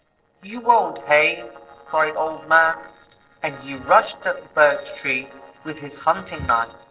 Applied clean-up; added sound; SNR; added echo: neural separator model SepFormer DNS4.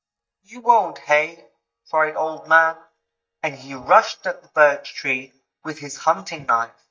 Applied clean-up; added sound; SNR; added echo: neural mask model DeepFilterNet 3.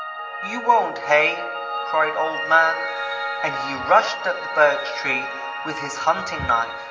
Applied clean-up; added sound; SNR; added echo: none; Piano; 6 dB; reverberation time 2.4 s.